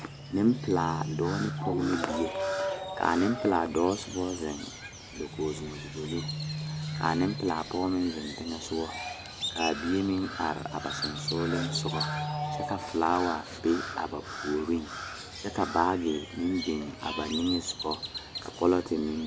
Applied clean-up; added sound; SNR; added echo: none; Crow; 7 dB; none.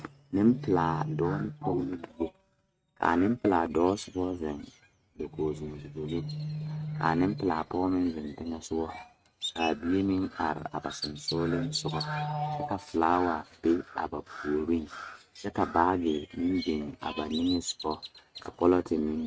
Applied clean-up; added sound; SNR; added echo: neural mask model RNNoise.